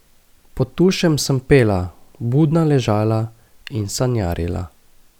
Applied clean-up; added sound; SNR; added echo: none; none; none; none.